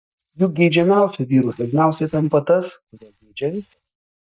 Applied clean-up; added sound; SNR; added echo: neural mask model DeepFilterNet 3.